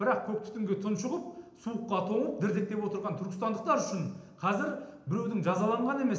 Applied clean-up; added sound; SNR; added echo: none; none; none; reverberation time 0.8 s.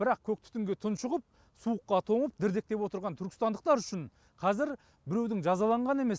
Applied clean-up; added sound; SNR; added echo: none; none; none; none.